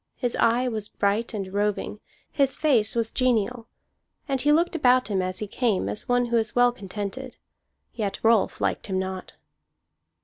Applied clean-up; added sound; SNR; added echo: none; none; none; none.